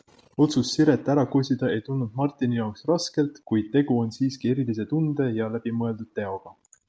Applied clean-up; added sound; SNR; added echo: none; none; none; none.